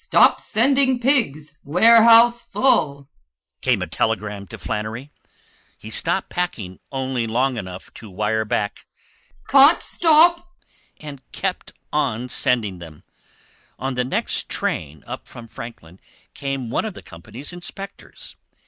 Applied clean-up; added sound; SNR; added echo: neural mask model Resemble Enhance denoiser.